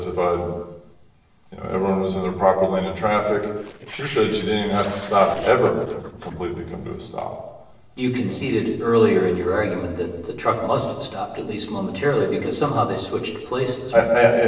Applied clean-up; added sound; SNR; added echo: neural separator model SepFormer DNS4.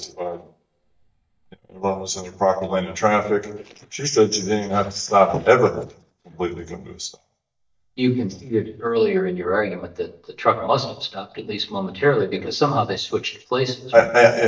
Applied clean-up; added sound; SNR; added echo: neural mask model DeepFilterNet 3.